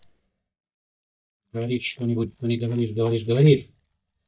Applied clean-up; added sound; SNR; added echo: neural mask model DeepFilterNet 3.